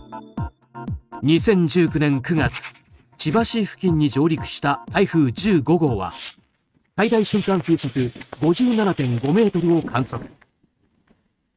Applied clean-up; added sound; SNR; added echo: neural mask model RNNoise.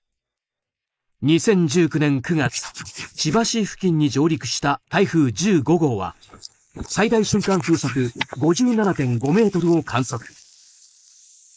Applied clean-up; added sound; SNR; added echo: neural mask model Resemble Enhance denoiser.